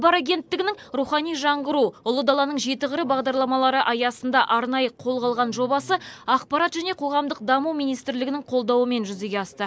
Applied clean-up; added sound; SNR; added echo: none; none; none; none.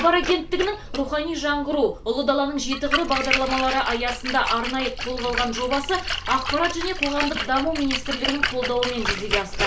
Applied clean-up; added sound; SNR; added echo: none; Splash, splatter; 4 dB; reverberation time 0.3 s.